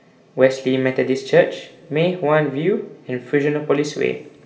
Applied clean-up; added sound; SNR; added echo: none; none; none; reverberation time 1.6 s.